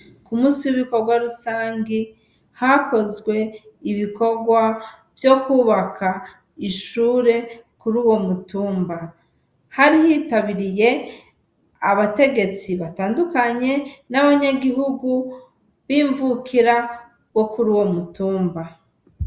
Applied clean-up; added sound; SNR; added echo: none; none; none; none.